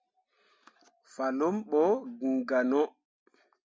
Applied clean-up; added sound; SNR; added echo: none; none; none; none.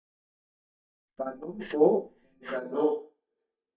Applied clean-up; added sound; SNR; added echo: neural mask model DeepFilterNet 3.